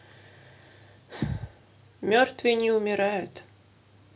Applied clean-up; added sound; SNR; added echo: none; none; none; none.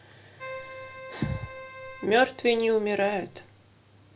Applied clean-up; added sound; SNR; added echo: none; Keyboard (musical); 15 dB; none.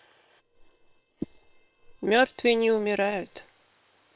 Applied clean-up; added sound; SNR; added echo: neural separator model SepFormer WHAM!.